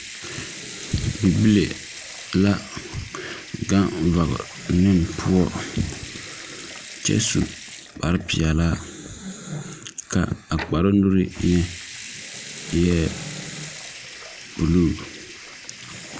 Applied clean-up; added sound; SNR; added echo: none; Sink (filling or washing) / Water tap, faucet / Liquid; 15 dB; none.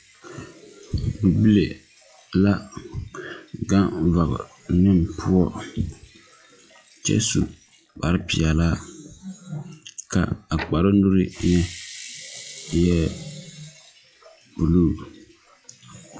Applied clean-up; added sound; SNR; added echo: classical method log-MMSE.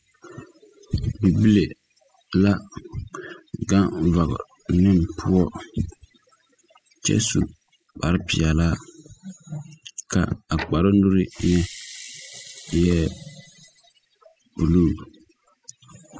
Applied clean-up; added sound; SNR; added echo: classical method spectral subtraction.